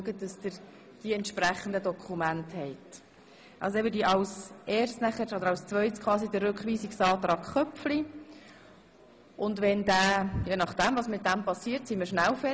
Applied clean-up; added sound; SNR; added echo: none; none; none; none.